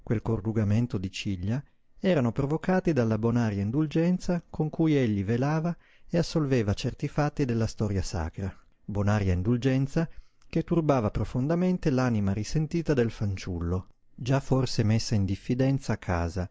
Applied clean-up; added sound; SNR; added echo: none; none; none; none.